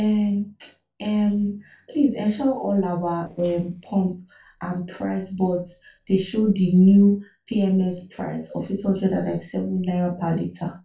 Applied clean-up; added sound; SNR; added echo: neural separator model SepFormer DNS4.